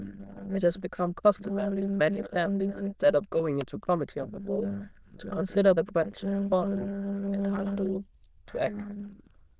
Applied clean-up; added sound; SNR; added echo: neural diffusion model UNIVERSE++.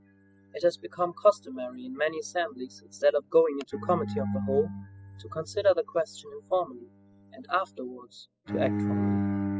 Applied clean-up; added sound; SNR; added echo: classical method spectral subtraction.